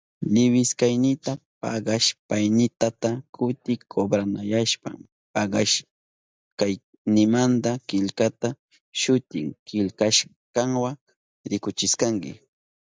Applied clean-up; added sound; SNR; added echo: none; none; none; none.